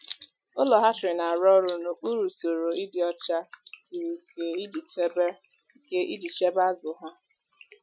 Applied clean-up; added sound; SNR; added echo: classical method Wiener filter.